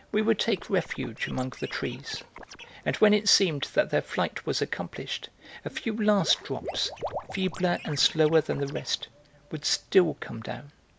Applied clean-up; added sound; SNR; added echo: none; Water / Liquid + Scratching (performance technique); 14 dB; none.